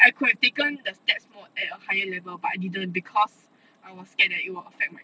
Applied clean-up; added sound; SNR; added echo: none; none; none; none.